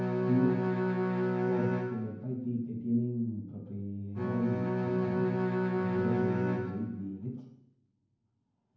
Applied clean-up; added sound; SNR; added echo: none; Bowed string instrument; -3 dB; reverberation time 0.9 s.